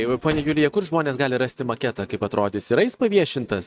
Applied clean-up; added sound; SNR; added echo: neural mask model RNNoise.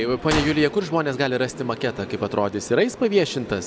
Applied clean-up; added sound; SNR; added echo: none; Gunshot, gunfire; 12 dB; none.